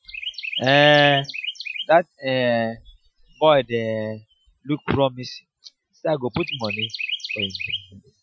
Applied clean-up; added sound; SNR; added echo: classical method Wiener filter.